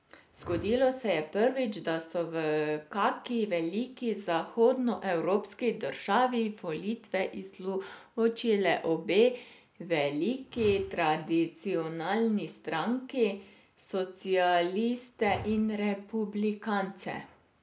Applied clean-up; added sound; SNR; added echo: none; Whoosh, swoosh, swish; 19 dB; none.